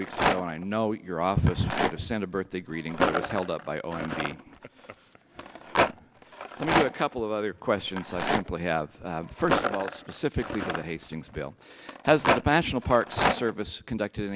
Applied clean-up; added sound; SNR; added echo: none; Rattle; 2 dB; none.